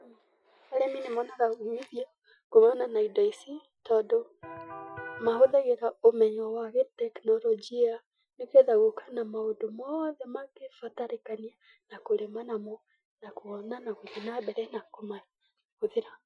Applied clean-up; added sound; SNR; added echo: classical method Wiener filter.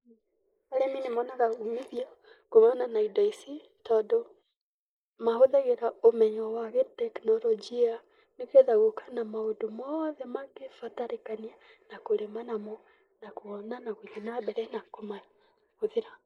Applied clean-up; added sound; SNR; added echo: neural mask model Resemble Enhance denoiser.